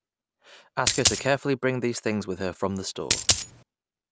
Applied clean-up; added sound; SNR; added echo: none; Coin (dropping); -4 dB; none.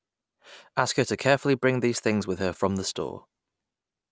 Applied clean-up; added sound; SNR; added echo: none; none; none; none.